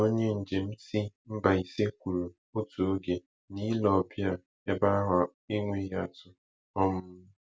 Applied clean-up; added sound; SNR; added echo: none; none; none; none.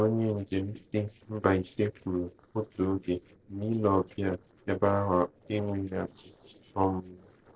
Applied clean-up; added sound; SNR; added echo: neural separator model SepFormer DNS4.